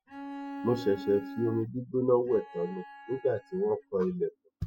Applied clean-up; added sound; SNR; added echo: classical method spectral subtraction.